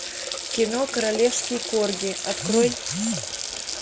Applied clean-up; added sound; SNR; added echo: none; Water tap, faucet; 6 dB; none.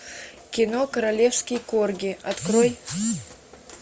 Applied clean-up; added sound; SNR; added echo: none; none; none; none.